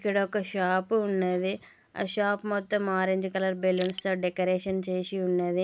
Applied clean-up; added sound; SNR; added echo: none; Crushing; 12 dB; none.